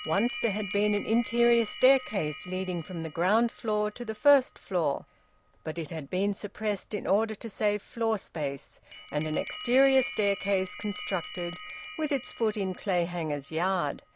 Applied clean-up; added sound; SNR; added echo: none; Bell; 10 dB; none.